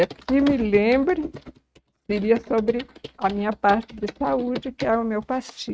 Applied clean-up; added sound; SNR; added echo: neural mask model RNNoise.